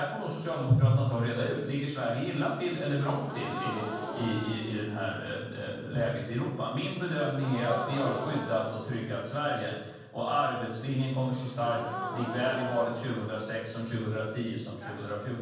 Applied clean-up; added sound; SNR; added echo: none; Gasp; 9 dB; reverberation time 1.2 s.